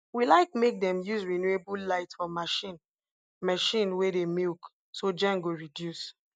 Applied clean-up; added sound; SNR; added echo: none; none; none; none.